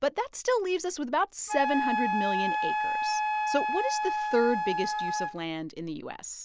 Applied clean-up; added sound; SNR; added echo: none; Wind instrument, woodwind instrument; 0 dB; none.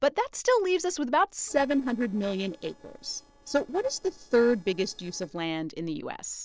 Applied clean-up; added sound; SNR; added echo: neural separator model SepFormer DNS4.